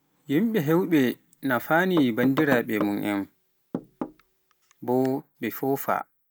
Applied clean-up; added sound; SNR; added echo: none; Knock / Wood; 11 dB; none.